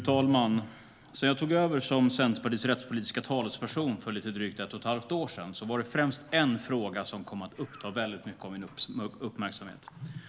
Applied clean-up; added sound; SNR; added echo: none; none; none; none.